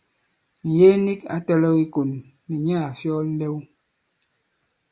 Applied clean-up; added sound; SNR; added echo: none; none; none; none.